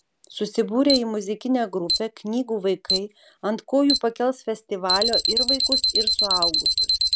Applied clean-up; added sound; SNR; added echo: none; Alarm; 0 dB; none.